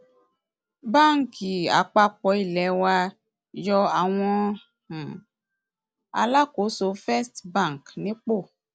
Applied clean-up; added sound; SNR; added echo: none; none; none; none.